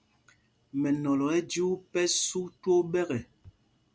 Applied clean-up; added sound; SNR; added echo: none; none; none; none.